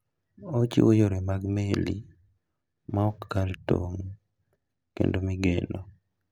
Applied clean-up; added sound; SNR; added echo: none; none; none; none.